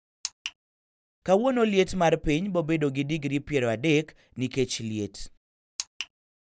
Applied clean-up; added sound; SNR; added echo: none; none; none; none.